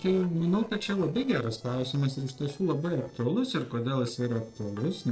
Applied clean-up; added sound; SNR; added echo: neural separator model SepFormer DNS4.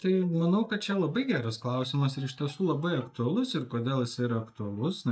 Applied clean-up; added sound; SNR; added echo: neural mask model DeepFilterNet 3.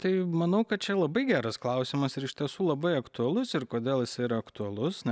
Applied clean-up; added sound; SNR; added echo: none; none; none; none.